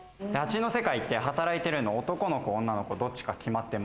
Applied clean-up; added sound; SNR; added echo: none; none; none; none.